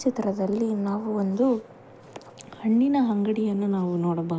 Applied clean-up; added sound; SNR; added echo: none; none; none; none.